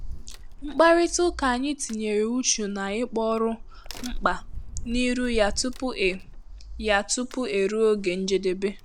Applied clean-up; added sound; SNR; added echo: none; Crack; 11 dB; none.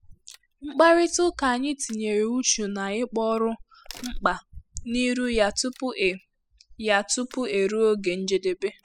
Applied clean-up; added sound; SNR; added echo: classical method spectral subtraction.